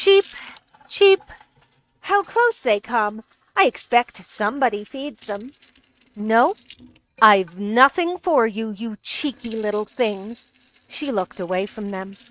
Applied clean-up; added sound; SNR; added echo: neural mask model RNNoise.